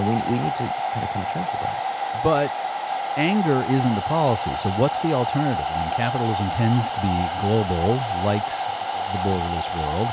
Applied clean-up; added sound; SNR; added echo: none; Domestic sounds, home sounds; 2 dB; none.